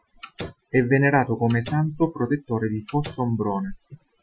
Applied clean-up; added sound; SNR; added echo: classical method Wiener filter.